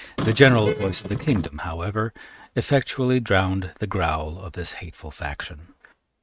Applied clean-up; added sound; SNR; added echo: neural mask model RNNoise.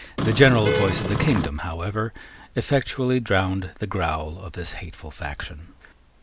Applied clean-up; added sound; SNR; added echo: none; Vehicle horn, car horn, honking; 1 dB; none.